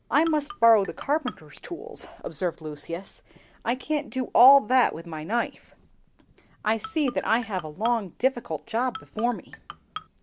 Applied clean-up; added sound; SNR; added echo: none; Marimba, xylophone; 15 dB; none.